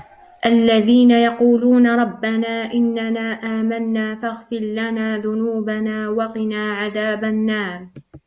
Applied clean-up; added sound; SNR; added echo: none; none; none; none.